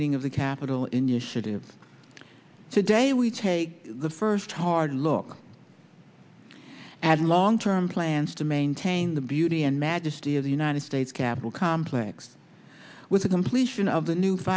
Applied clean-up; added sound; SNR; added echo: none; none; none; none.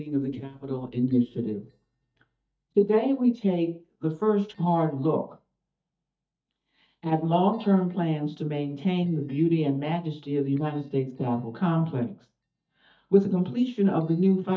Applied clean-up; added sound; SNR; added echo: neural mask model DeepFilterNet 3.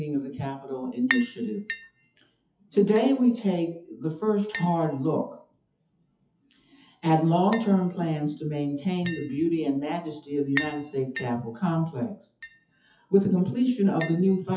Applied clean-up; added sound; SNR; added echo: classical method WPE with log-MMSE.